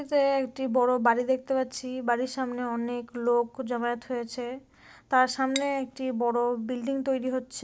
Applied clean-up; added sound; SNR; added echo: none; Cutlery, silverware / Dishes, pots, and pans; 11 dB; none.